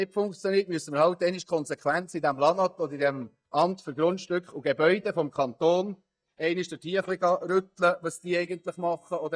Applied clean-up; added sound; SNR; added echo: neural mask model DeepFilterNet 3.